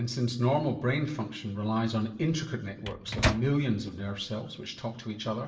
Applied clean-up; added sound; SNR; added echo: none; Microwave oven; 2 dB; reverberation time 0.7 s.